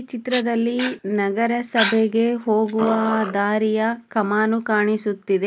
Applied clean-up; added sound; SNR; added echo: none; Dog; 10 dB; none.